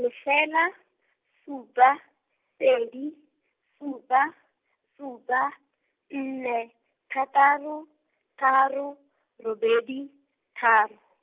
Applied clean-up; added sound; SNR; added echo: none; none; none; none.